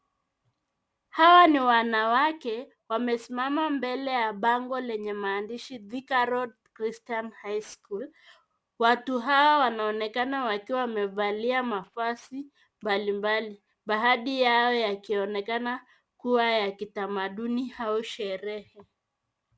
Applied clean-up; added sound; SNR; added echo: none; none; none; none.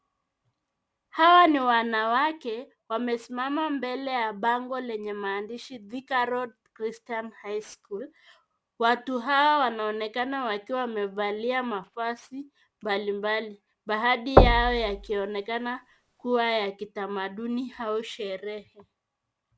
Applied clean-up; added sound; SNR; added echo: none; Knock / Wood / Percussion; -4 dB; none.